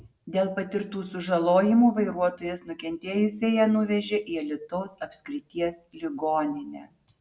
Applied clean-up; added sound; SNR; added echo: none; none; none; none.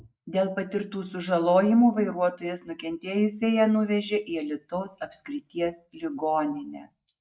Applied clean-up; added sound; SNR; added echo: neural mask model Resemble Enhance denoiser.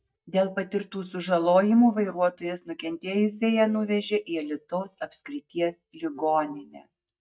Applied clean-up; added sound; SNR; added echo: neural mask model DeepFilterNet 3.